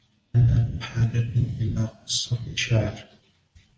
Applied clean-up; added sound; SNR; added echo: none; none; none; none.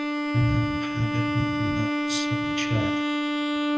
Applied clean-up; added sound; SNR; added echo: none; Bowed string instrument; -3 dB; none.